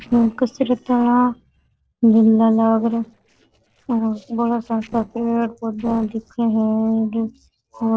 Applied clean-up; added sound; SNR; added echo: neural separator model SepFormer DNS4.